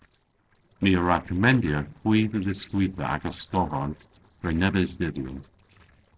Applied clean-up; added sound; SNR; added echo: neural separator model SepFormer DNS4.